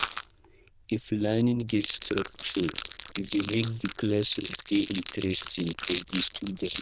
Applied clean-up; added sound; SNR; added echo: neural diffusion model UNIVERSE++.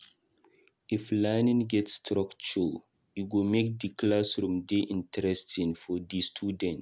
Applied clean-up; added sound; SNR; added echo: none; none; none; none.